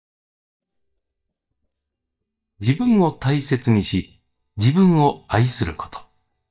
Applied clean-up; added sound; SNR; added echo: neural mask model DeepFilterNet 3.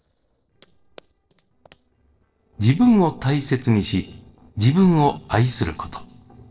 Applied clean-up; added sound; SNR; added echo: neural separator model SepFormer DNS4.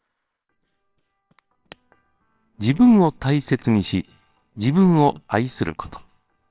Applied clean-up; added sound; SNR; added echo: neural separator model SepFormer WHAMR!.